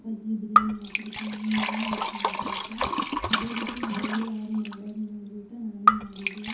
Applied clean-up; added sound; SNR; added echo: none; Liquid; -4 dB; reverberation time 0.6 s.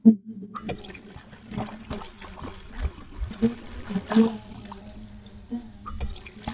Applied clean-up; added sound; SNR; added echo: neural mask model DeepFilterNet 3.